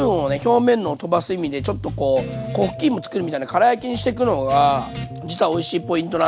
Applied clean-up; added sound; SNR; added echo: none; none; none; none.